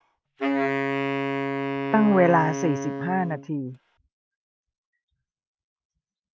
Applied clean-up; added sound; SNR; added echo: none; Wind instrument, woodwind instrument; 1 dB; none.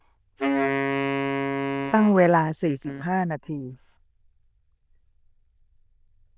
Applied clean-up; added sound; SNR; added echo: neural diffusion model UNIVERSE++.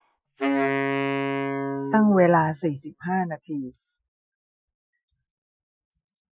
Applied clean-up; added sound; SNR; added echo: classical method Wiener filter.